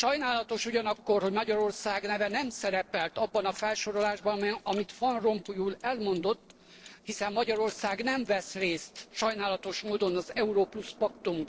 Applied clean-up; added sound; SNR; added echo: neural separator model SepFormer DNS4.